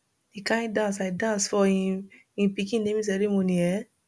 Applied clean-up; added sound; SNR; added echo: none; none; none; none.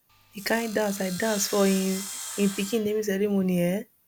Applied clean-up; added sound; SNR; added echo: none; Sawing; 12 dB; none.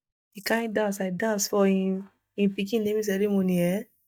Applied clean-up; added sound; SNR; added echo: neural mask model DeepFilterNet 3.